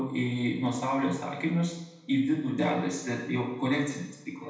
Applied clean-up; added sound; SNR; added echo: none; none; none; reverberation time 0.9 s.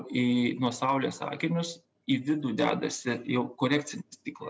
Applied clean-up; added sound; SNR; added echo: none; none; none; none.